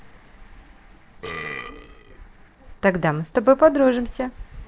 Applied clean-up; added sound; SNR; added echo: neural separator model SepFormer DNS4.